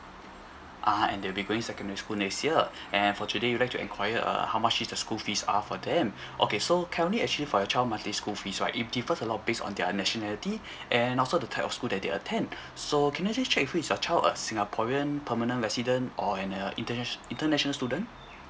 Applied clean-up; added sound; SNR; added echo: none; none; none; none.